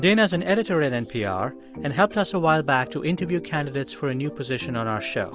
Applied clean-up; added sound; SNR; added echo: none; none; none; none.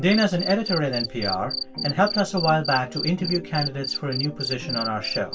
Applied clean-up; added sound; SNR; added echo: none; Cricket; 7 dB; reverberation time 0.2 s.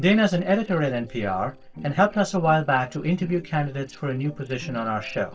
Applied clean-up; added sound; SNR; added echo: neural separator model SepFormer DNS4.